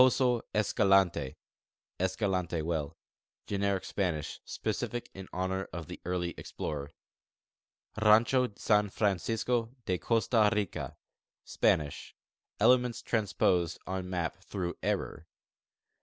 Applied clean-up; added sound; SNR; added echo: none; none; none; none.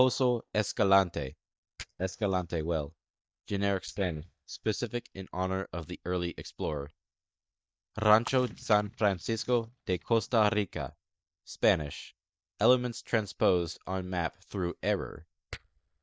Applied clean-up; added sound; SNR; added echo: neural mask model DeepFilterNet 3.